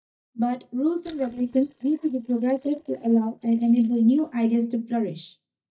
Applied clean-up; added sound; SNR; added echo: neural mask model DeepFilterNet 3.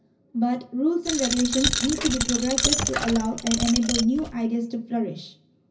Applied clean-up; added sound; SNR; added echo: none; Coin (dropping); 1 dB; reverberation time 0.4 s.